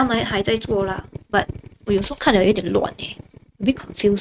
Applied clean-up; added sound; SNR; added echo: neural mask model RNNoise.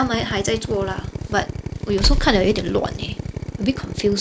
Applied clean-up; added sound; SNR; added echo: none; Drill + Tools; 3 dB; none.